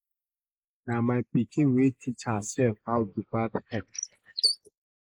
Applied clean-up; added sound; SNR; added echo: neural mask model Resemble Enhance denoiser.